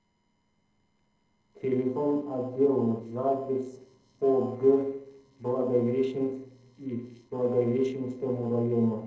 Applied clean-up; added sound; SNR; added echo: neural separator model SepFormer DNS4.